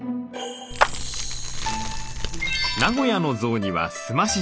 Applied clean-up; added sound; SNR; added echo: none; Fire + Clapping; 1 dB; none.